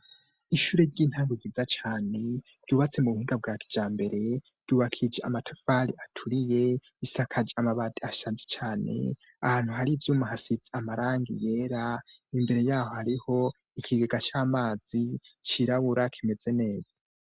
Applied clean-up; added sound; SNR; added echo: none; none; none; none.